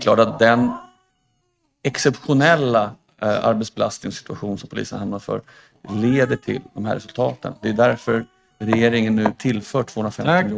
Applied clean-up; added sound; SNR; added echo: neural mask model RNNoise.